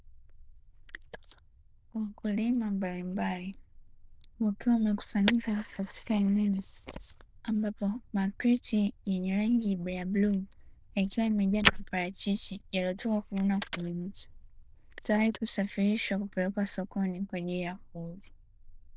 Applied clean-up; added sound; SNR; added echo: neural diffusion model UNIVERSE++.